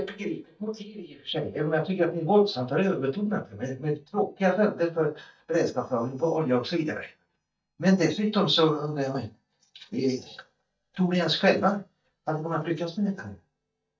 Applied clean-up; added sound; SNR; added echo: neural mask model DeepFilterNet 3.